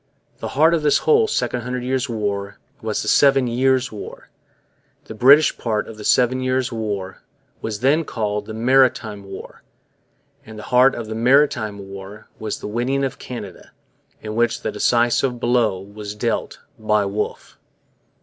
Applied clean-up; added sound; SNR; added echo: none; none; none; none.